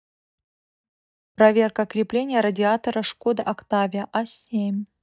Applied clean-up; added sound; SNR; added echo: neural mask model DeepFilterNet 3.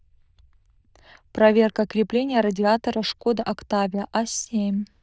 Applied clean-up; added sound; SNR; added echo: neural diffusion model UNIVERSE++.